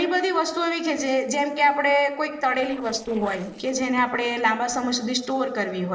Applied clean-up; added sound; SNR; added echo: neural separator model SepFormer DNS4.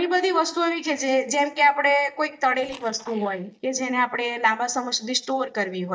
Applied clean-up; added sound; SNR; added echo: neural mask model DeepFilterNet 3.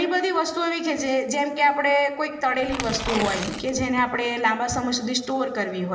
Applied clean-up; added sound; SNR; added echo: none; Tearing; 9 dB; reverberation time 0.9 s.